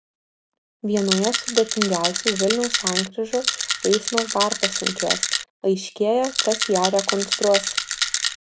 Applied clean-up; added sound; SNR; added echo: none; Rattle; 1 dB; none.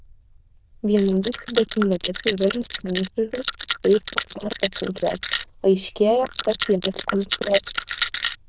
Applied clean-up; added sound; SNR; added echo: neural diffusion model UNIVERSE++.